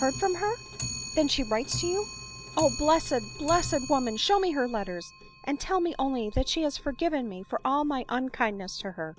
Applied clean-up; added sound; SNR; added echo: none; Clock; 12 dB; none.